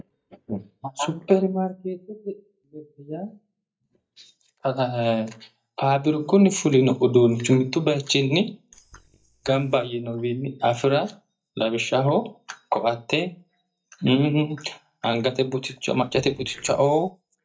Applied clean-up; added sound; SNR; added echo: neural mask model DeepFilterNet 3.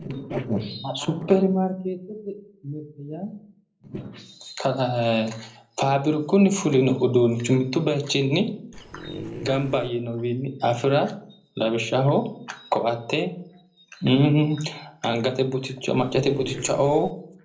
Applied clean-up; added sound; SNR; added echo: neural separator model SepFormer DNS4.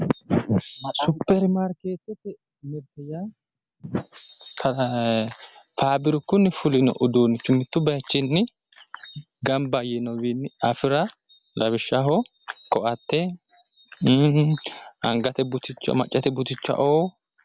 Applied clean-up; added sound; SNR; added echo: none; none; none; none.